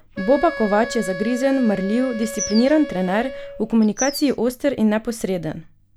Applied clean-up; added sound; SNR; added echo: none; Wind instrument, woodwind instrument + Bird vocalization, bird call, bird song; 12 dB; none.